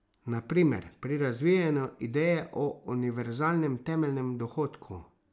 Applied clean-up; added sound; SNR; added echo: none; none; none; none.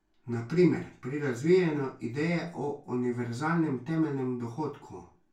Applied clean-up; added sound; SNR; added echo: none; none; none; reverberation time 0.2 s.